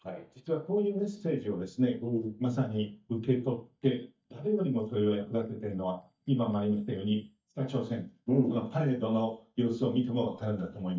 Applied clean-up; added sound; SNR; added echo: neural mask model DeepFilterNet 3.